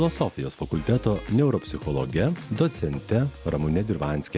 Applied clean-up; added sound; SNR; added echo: none; none; none; none.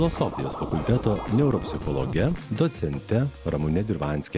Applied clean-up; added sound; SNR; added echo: none; Scratching (performance technique); 11 dB; none.